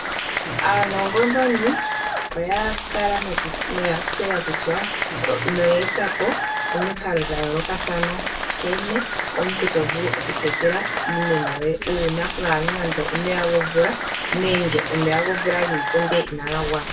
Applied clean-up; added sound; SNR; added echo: none; Applause; 1 dB; reverberation time 0.2 s.